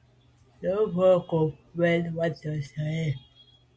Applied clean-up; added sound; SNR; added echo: none; none; none; none.